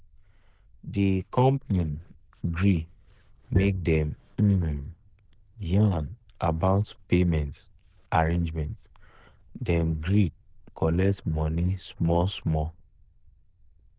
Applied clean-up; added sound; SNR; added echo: neural diffusion model UNIVERSE++.